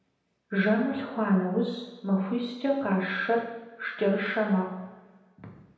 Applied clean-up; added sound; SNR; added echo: none; none; none; reverberation time 0.9 s.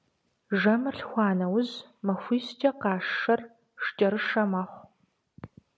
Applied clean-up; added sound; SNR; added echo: none; none; none; none.